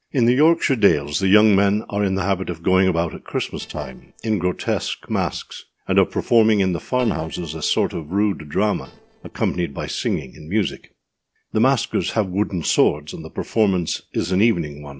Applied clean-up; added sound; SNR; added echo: neural separator model SepFormer DNS4.